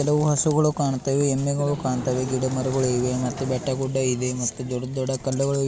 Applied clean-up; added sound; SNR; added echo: none; Wild animals; 17 dB; none.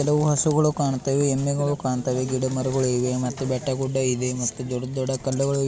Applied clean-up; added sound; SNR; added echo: none; none; none; none.